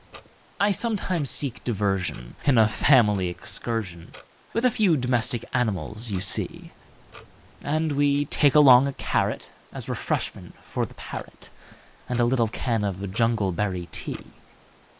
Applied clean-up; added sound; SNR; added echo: neural mask model Resemble Enhance denoiser.